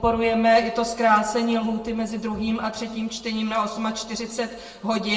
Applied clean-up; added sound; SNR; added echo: none; none; none; reverberation time 0.8 s.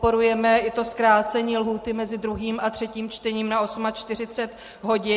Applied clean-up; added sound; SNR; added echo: none; none; none; none.